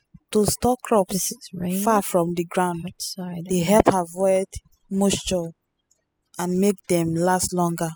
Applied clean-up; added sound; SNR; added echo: classical method spectral subtraction.